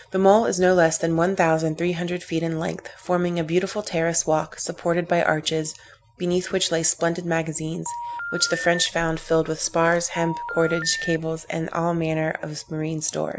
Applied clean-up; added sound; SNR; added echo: none; Telephone; 9 dB; none.